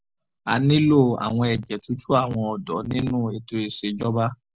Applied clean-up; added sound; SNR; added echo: none; none; none; none.